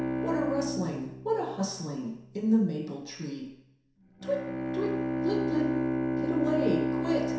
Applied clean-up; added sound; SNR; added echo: none; Bowed string instrument; 0 dB; reverberation time 0.7 s.